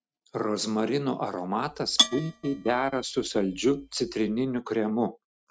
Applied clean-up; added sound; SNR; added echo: neural mask model RNNoise.